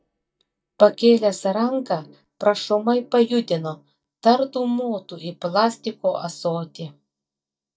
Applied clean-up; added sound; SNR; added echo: neural mask model DeepFilterNet 3.